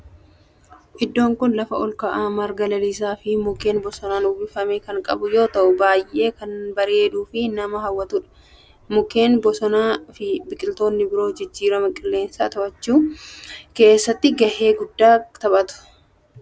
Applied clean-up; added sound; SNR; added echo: none; none; none; none.